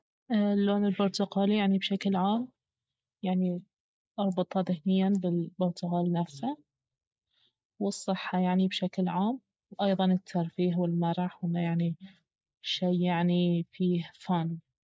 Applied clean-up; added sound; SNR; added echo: none; none; none; none.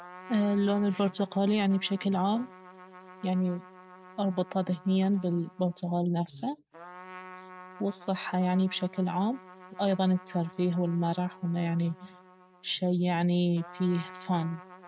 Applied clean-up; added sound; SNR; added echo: none; Trumpet; 20 dB; none.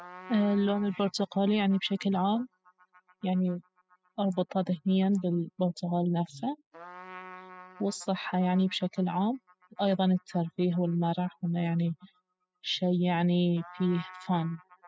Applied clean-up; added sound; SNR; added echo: classical method spectral subtraction.